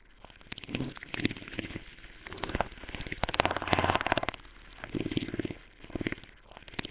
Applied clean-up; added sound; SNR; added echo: neural separator model SepFormer WHAMR!.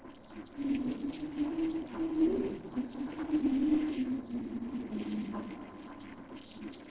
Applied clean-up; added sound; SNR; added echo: neural separator model SepFormer DNS4.